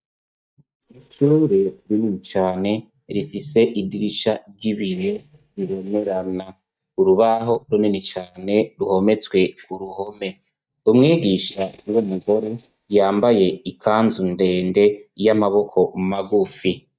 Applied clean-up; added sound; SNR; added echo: neural mask model DeepFilterNet 3.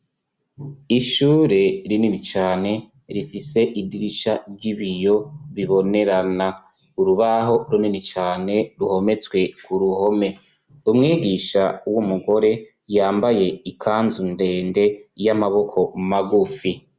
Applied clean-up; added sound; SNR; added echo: none; none; none; none.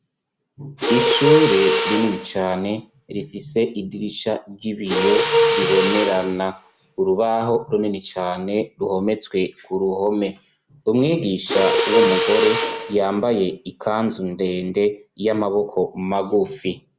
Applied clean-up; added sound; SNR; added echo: none; Mechanisms; 0 dB; none.